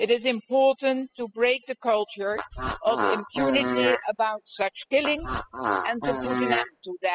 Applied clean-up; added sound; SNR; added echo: classical method spectral subtraction.